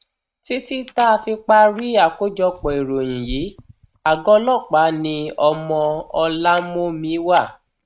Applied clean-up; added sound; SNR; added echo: neural mask model RNNoise.